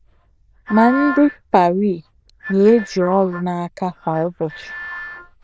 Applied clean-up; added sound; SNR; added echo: neural diffusion model UNIVERSE++.